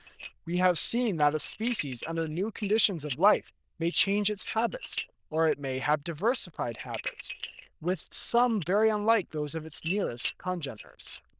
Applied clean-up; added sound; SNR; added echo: neural diffusion model UNIVERSE++.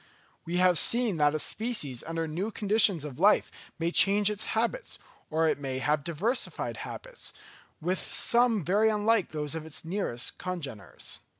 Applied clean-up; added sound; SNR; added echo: none; none; none; none.